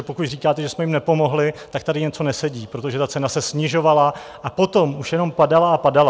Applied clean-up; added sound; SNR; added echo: none; none; none; none.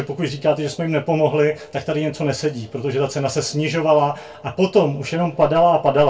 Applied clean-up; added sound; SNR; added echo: none; none; none; reverberation time 0.2 s.